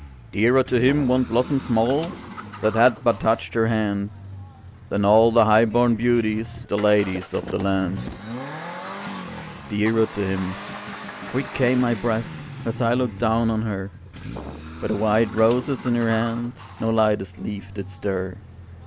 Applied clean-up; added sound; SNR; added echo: none; Accelerating, revving, vroom; 13 dB; none.